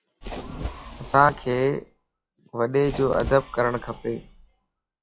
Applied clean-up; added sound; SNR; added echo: classical method log-MMSE.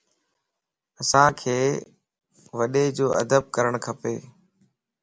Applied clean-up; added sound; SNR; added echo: none; none; none; none.